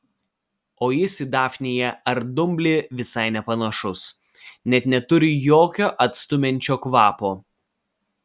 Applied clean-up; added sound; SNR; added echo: none; none; none; none.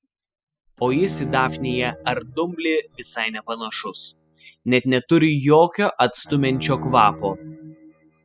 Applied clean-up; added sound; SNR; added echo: classical method spectral subtraction.